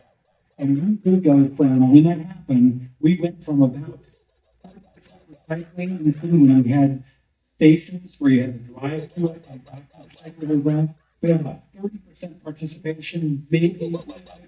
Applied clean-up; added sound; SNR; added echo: neural mask model DeepFilterNet 3.